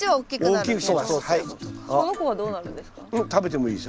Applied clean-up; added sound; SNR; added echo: none; none; none; none.